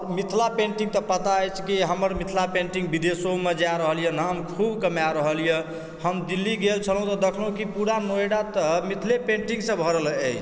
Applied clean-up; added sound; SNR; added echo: none; none; none; none.